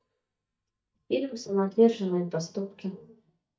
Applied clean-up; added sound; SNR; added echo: neural mask model DeepFilterNet 3.